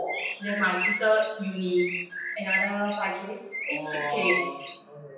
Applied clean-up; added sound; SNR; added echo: none; Bird; 5 dB; reverberation time 0.9 s.